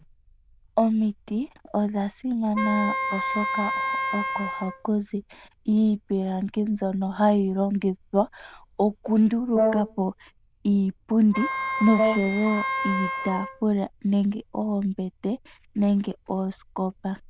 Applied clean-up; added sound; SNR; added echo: neural diffusion model UNIVERSE++.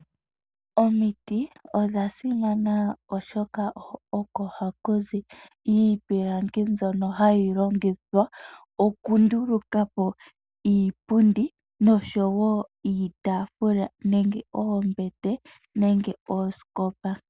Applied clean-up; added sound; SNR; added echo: none; none; none; none.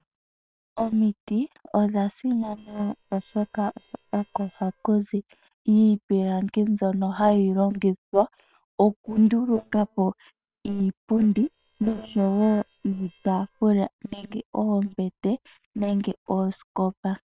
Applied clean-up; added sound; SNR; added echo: neural separator model SepFormer WHAM!.